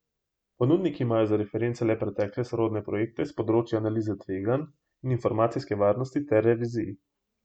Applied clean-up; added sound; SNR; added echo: none; none; none; none.